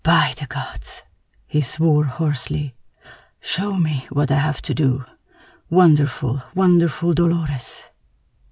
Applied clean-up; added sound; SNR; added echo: none; none; none; none.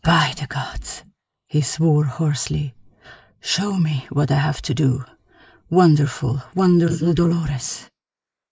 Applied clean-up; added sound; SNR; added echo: neural mask model Resemble Enhance denoiser.